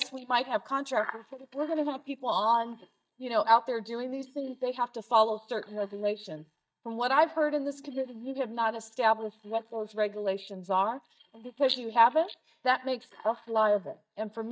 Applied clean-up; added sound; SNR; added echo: neural mask model DeepFilterNet 3.